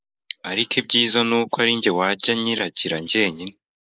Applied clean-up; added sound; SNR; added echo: neural mask model Resemble Enhance denoiser.